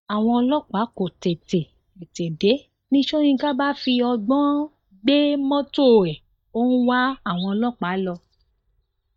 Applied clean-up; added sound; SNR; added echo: neural mask model DeepFilterNet 3.